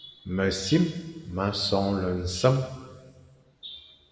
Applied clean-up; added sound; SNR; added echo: none; none; none; reverberation time 1.4 s.